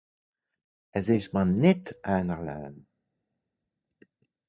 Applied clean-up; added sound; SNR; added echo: neural mask model DeepFilterNet 3.